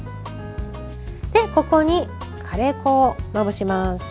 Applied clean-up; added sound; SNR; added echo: none; none; none; none.